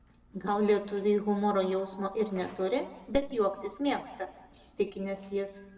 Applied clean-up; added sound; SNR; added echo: none; Telephone; 19 dB; reverberation time 1.3 s.